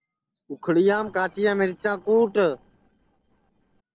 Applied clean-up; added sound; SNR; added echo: neural separator model SepFormer DNS4.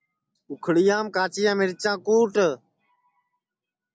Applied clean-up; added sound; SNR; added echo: none; none; none; none.